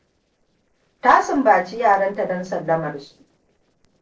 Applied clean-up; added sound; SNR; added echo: neural separator model SepFormer DNS4.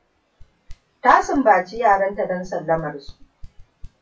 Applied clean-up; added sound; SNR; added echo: classical method WPE with log-MMSE.